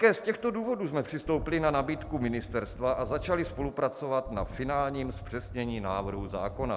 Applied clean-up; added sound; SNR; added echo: none; Wind; 11 dB; none.